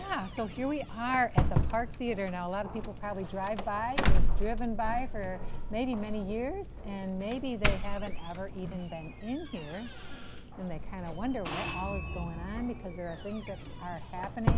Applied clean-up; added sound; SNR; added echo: none; Doorbell; -4 dB; none.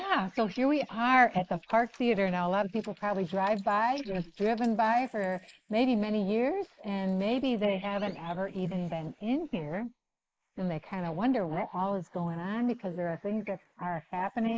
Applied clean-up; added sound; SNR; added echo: neural mask model Resemble Enhance denoiser.